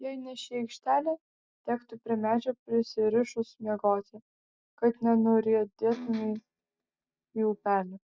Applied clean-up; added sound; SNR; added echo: neural mask model DeepFilterNet 3.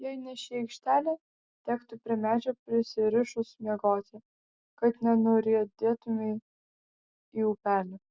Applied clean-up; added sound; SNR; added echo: none; none; none; none.